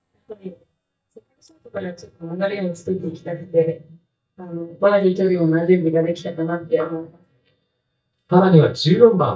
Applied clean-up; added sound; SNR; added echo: neural mask model DeepFilterNet 3.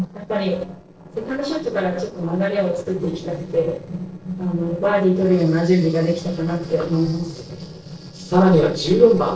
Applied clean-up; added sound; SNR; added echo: neural separator model SepFormer DNS4.